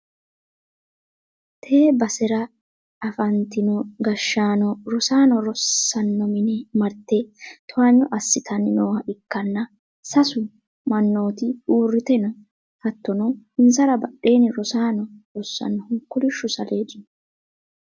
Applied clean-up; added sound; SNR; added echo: none; none; none; none.